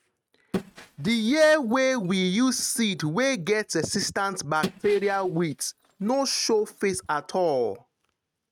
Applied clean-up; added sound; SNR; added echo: neural mask model RNNoise.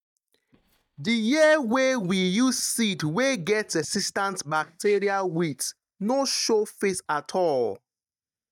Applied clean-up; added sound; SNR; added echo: neural mask model DeepFilterNet 3.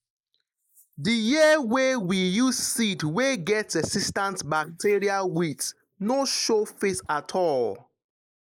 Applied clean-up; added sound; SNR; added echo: neural mask model Resemble Enhance denoiser.